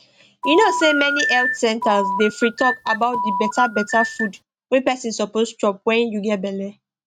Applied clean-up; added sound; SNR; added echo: neural mask model RNNoise.